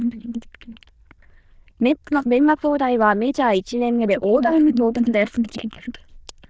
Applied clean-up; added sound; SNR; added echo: neural diffusion model UNIVERSE++.